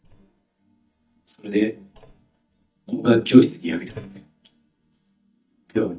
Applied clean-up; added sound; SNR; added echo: neural mask model DeepFilterNet 3.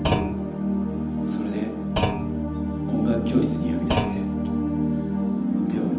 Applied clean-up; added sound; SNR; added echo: none; Thump, thud; 8 dB; reverberation time 0.9 s.